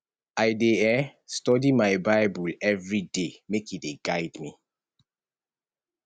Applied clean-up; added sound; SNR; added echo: none; none; none; none.